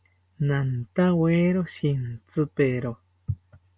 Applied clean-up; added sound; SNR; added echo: none; none; none; none.